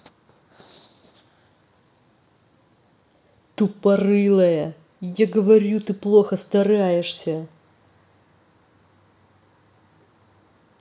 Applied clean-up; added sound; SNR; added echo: none; none; none; none.